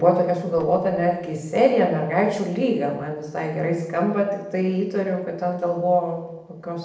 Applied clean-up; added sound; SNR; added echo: neural separator model SepFormer DNS4.